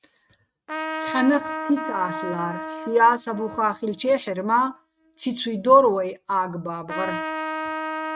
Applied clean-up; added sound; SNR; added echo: neural mask model RNNoise.